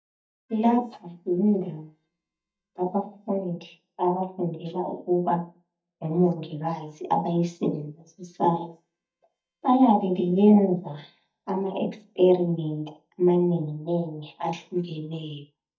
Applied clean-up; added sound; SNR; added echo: neural mask model DeepFilterNet 3.